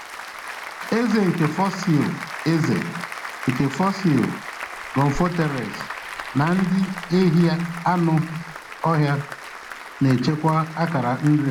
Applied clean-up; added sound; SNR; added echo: none; Applause; 12 dB; none.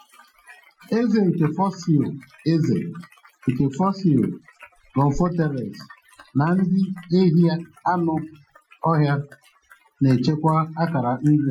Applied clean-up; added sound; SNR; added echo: classical method Wiener filter.